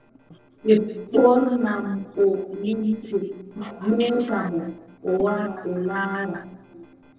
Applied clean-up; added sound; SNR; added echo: neural separator model SepFormer DNS4.